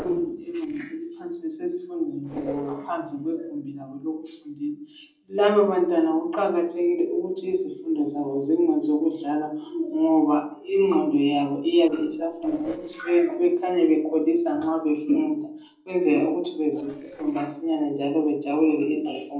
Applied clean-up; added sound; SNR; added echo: neural separator model SepFormer DNS4.